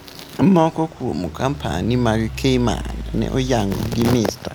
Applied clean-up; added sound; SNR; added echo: none; Idling / Truck; 12 dB; none.